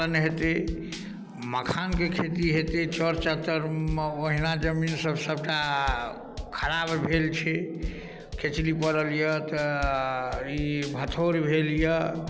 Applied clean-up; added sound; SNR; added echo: none; Drum / Drum kit; 11 dB; none.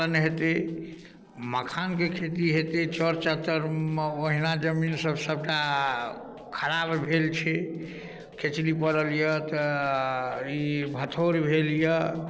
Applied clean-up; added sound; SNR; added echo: neural separator model SepFormer DNS4.